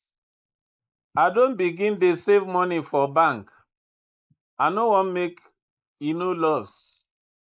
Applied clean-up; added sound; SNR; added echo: neural mask model Resemble Enhance denoiser.